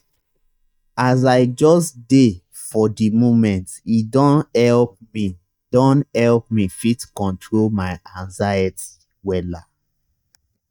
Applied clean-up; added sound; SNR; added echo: neural mask model DeepFilterNet 3.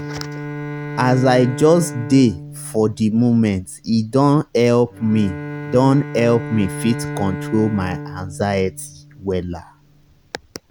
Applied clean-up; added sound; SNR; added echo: none; Bowed string instrument; 12 dB; none.